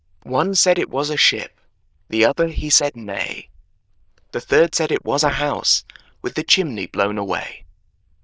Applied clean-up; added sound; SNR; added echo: neural diffusion model UNIVERSE++.